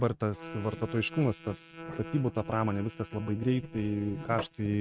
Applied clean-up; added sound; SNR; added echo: neural mask model RNNoise.